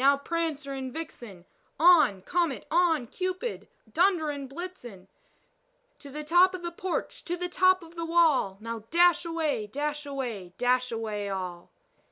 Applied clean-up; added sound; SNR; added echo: none; none; none; none.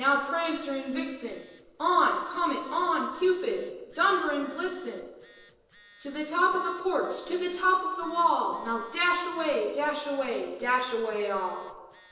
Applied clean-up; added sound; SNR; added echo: neural separator model SepFormer DNS4.